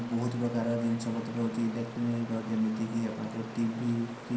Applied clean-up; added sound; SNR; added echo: none; Stream; 14 dB; reverberation time 0.6 s.